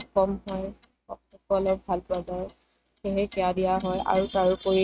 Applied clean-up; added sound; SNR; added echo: neural mask model RNNoise.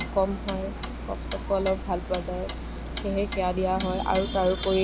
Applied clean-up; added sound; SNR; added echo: none; Clock; 6 dB; none.